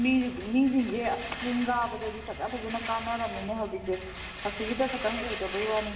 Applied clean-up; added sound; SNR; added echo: none; Rattle; 7 dB; reverberation time 2.9 s.